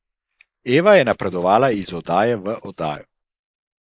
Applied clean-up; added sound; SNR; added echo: neural mask model Resemble Enhance denoiser.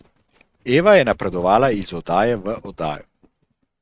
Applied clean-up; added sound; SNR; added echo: neural mask model RNNoise.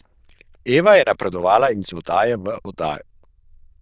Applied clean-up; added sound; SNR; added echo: neural diffusion model UNIVERSE++.